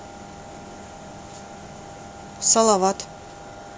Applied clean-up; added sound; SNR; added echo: none; none; none; none.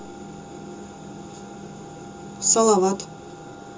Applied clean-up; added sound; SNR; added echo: none; none; none; reverberation time 0.2 s.